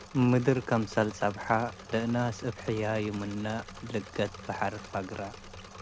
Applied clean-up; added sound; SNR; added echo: none; Engine / Mechanisms; 15 dB; none.